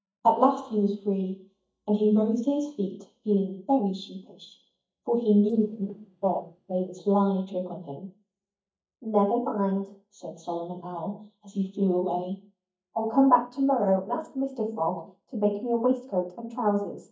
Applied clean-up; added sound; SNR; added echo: neural mask model DeepFilterNet 3.